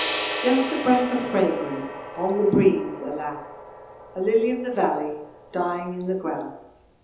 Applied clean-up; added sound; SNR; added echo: none; Gong; 10 dB; reverberation time 0.9 s.